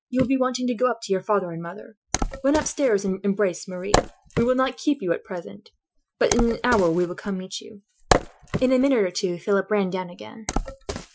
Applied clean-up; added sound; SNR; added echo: classical method Wiener filter.